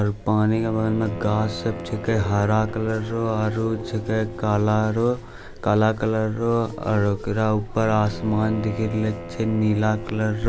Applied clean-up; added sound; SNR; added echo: none; Bowed string instrument; 14 dB; none.